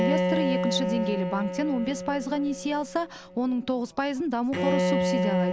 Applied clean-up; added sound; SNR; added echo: none; Bowed string instrument; 1 dB; none.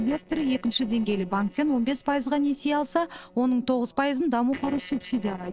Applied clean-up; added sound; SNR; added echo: neural separator model SepFormer DNS4.